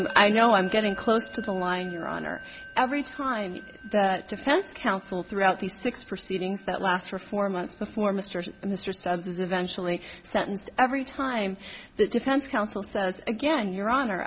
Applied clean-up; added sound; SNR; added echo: none; Musical instrument; 19 dB; none.